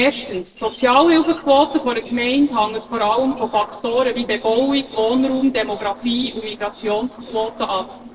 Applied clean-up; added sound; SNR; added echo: neural separator model SepFormer DNS4.